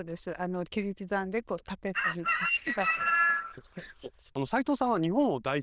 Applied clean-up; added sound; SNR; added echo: neural diffusion model UNIVERSE++.